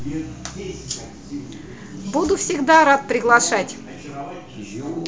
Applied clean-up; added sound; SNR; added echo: none; none; none; none.